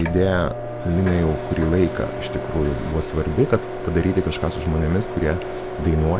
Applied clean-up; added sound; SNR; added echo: none; Microwave oven; 8 dB; none.